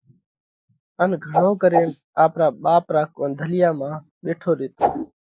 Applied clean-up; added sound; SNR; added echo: neural mask model Resemble Enhance denoiser.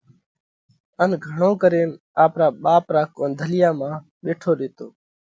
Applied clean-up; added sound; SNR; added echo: none; none; none; none.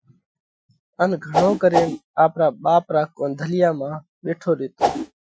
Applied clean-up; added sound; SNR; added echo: classical method Wiener filter.